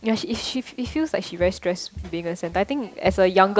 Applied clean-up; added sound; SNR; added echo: none; Walk, footsteps; 18 dB; none.